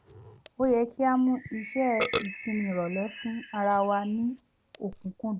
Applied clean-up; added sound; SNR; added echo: none; Bird + Burping, eructation; 10 dB; none.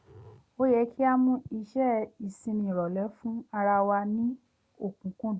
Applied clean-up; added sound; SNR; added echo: none; none; none; none.